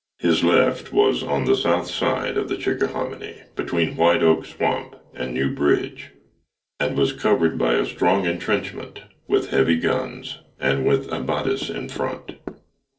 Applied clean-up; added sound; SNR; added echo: neural separator model SepFormer DNS4.